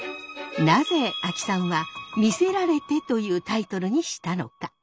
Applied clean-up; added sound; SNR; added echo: none; none; none; none.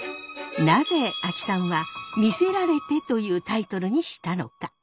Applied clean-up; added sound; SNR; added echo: none; Wind instrument, woodwind instrument; 18 dB; none.